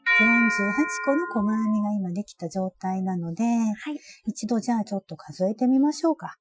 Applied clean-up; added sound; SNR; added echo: classical method Wiener filter.